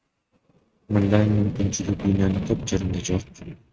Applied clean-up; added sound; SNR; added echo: neural mask model RNNoise.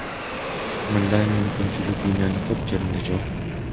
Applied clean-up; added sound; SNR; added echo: none; Fixed-wing aircraft, airplane; 2 dB; none.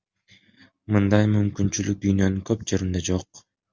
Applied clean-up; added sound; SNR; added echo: none; none; none; none.